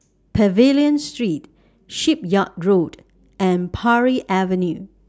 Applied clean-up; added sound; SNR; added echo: none; none; none; none.